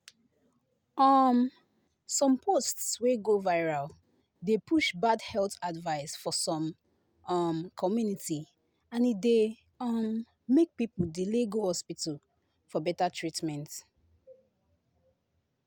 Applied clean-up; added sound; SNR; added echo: none; none; none; none.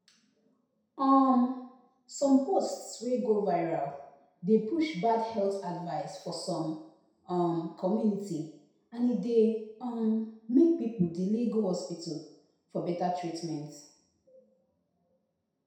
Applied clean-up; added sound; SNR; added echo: none; none; none; reverberation time 0.7 s.